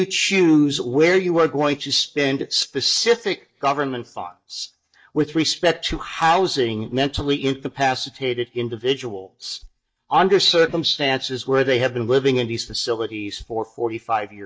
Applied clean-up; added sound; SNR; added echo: neural mask model DeepFilterNet 3.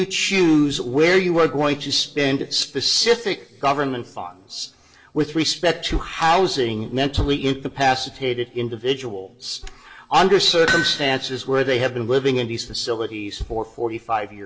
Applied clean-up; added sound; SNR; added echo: none; Hammer; 6 dB; reverberation time 0.3 s.